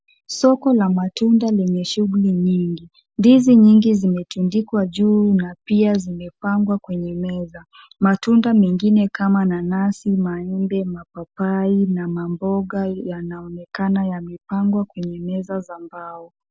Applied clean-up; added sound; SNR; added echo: none; none; none; none.